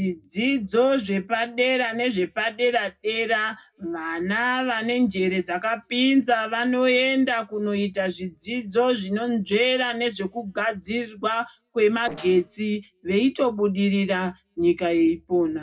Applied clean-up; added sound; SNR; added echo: neural separator model SepFormer DNS4.